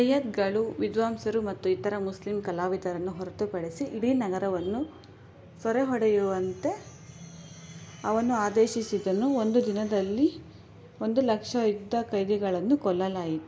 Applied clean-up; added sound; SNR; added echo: none; none; none; none.